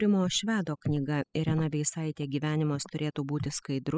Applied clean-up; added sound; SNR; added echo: classical method spectral subtraction.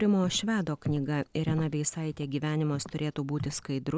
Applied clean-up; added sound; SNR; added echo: none; Walk, footsteps; 13 dB; none.